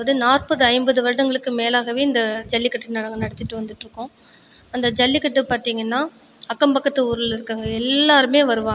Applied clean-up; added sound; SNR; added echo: none; none; none; none.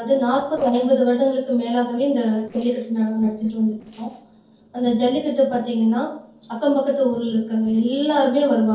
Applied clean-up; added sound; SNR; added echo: neural separator model SepFormer DNS4.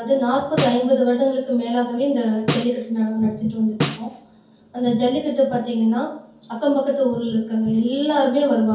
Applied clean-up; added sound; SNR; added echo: none; Snare drum; 8 dB; reverberation time 0.6 s.